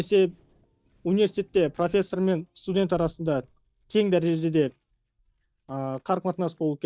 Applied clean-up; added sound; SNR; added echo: neural mask model DeepFilterNet 3.